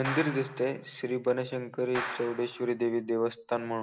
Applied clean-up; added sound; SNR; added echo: none; Clapping; 11 dB; none.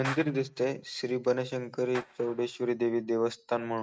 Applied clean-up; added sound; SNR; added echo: neural mask model RNNoise.